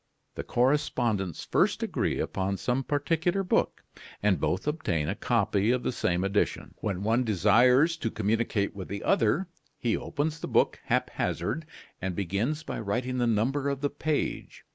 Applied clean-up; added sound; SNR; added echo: none; none; none; none.